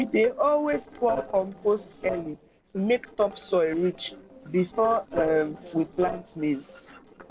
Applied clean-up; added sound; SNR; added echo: neural separator model SepFormer DNS4.